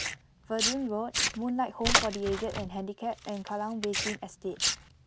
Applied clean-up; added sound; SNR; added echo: none; Tearing; -1 dB; none.